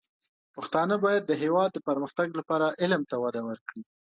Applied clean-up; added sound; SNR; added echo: none; none; none; none.